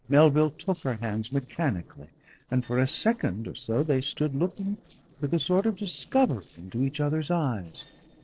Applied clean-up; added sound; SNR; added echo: neural separator model SepFormer DNS4.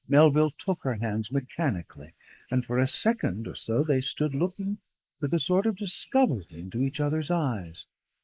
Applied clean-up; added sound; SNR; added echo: neural mask model Resemble Enhance denoiser.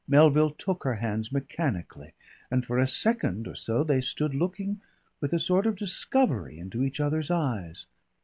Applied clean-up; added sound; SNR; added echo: none; none; none; none.